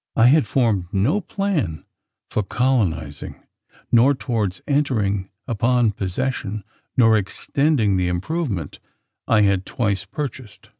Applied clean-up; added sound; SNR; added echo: none; none; none; none.